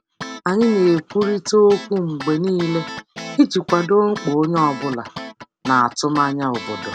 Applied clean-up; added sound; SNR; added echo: none; Guitar; 14 dB; none.